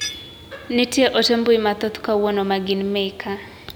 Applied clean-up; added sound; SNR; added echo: none; Tools; 18 dB; none.